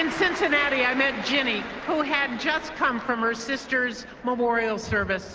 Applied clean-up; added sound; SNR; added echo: none; none; none; none.